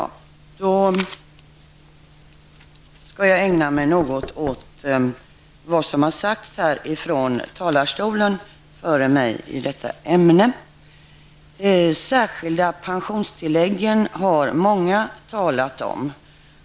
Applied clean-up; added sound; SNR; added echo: none; Knock / Wood; 18 dB; none.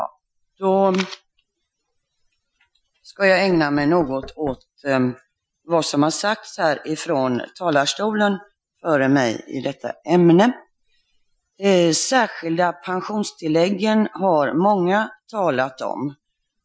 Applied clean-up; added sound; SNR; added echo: classical method Wiener filter.